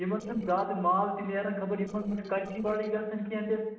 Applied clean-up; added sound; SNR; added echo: neural separator model SepFormer DNS4.